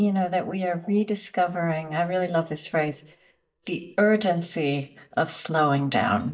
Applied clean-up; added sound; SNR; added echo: neural mask model DeepFilterNet 3.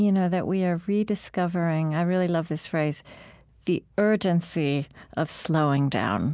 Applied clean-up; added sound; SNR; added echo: none; none; none; none.